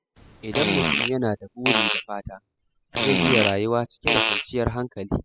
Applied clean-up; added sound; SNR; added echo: classical method spectral subtraction.